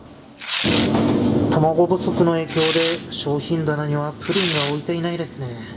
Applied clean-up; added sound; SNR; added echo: none; Tearing; 6 dB; reverberation time 0.7 s.